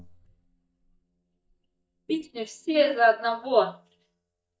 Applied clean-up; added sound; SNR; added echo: neural mask model DeepFilterNet 3.